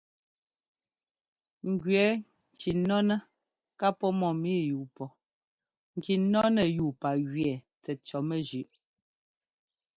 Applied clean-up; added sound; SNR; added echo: neural mask model DeepFilterNet 3.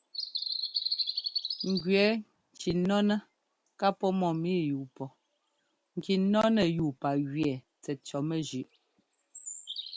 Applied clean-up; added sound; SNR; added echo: none; Bird vocalization, bird call, bird song; 10 dB; none.